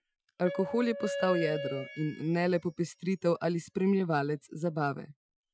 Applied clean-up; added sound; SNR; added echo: classical method Wiener filter.